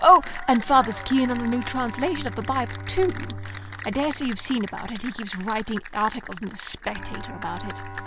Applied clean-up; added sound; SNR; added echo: none; Applause / Cheering + Bowed string instrument; 12 dB; none.